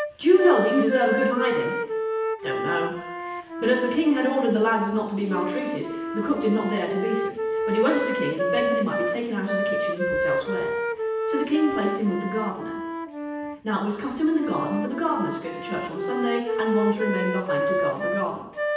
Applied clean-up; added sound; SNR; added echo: none; Wind instrument, woodwind instrument; 2 dB; reverberation time 0.9 s.